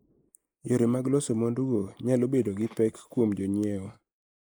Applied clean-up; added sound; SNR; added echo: neural mask model Resemble Enhance denoiser.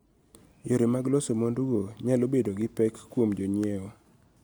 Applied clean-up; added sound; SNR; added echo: none; none; none; none.